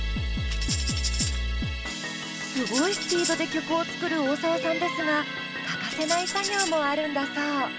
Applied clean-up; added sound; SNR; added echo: none; Tambourine + Musical instrument; 6 dB; none.